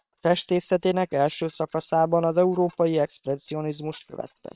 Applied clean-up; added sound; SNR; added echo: neural separator model SepFormer WHAM!.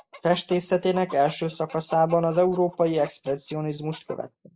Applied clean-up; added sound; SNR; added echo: neural mask model Resemble Enhance denoiser.